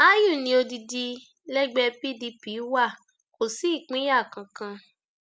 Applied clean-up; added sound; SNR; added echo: none; none; none; none.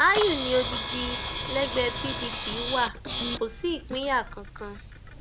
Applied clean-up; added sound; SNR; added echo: none; Camera; -1 dB; none.